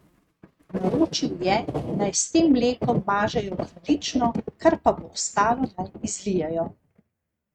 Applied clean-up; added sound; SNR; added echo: neural mask model RNNoise.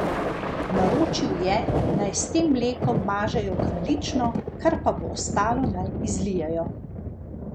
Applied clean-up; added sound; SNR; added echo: none; Thunder; 1 dB; none.